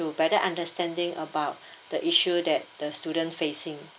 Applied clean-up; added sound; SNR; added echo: none; none; none; none.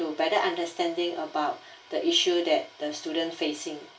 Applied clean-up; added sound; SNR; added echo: none; none; none; reverberation time 0.3 s.